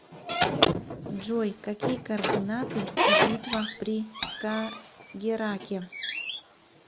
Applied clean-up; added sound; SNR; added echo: none; Cutlery, silverware + Squeak / Slam; -3 dB; none.